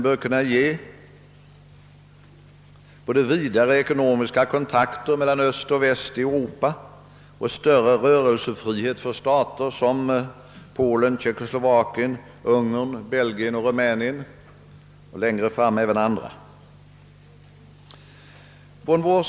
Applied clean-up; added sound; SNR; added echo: none; none; none; none.